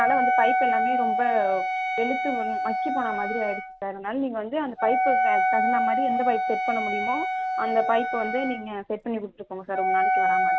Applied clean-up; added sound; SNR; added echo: none; Wind instrument, woodwind instrument; -3 dB; none.